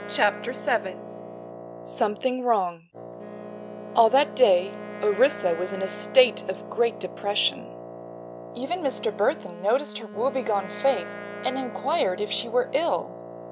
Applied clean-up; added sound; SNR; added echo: none; Wind instrument, woodwind instrument + Wind instrument, woodwind instrument; 12 dB; none.